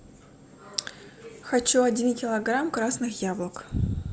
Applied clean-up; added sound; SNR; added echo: none; none; none; none.